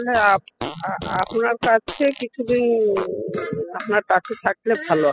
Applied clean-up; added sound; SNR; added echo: classical method spectral subtraction.